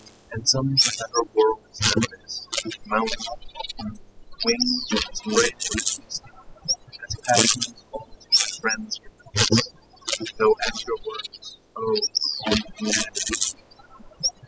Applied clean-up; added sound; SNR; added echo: classical method spectral subtraction.